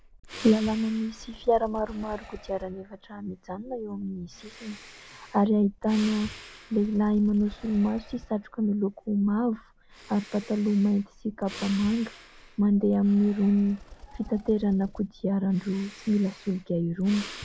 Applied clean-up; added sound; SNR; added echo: none; Breathing + Bird; 18 dB; none.